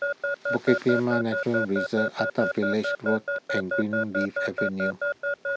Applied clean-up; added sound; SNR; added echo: none; Alarm / Keyboard (musical); 1 dB; none.